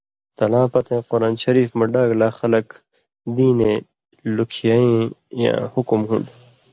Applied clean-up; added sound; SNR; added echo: none; none; none; none.